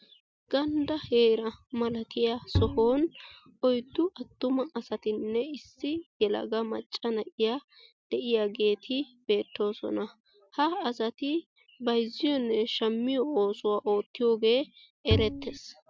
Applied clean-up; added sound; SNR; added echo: none; Bowed string instrument; 0 dB; none.